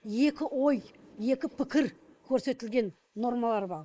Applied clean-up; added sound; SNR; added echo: neural mask model Resemble Enhance denoiser.